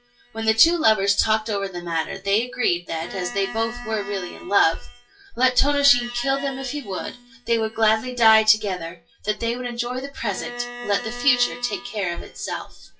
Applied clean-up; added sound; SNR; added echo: classical method WPE with log-MMSE.